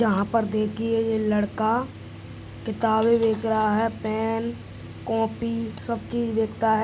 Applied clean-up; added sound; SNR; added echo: none; none; none; none.